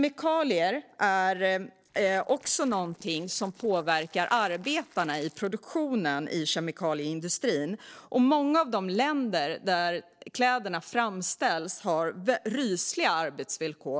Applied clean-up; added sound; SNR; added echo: neural separator model SepFormer DNS4.